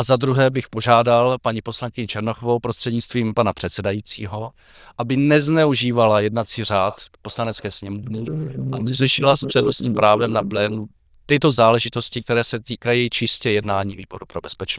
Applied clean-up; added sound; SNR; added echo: neural diffusion model UNIVERSE++.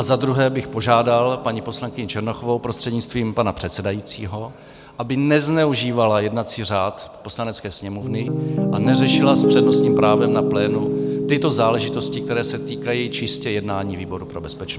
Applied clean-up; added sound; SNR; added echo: none; Piano; 2 dB; none.